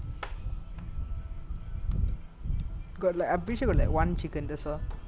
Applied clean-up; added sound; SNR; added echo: none; Wind; -3 dB; none.